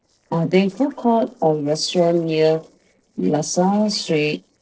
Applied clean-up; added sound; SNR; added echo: neural separator model SepFormer DNS4.